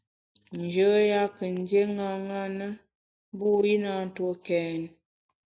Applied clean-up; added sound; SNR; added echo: none; none; none; none.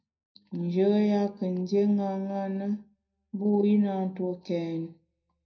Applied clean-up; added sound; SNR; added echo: none; none; none; reverberation time 0.2 s.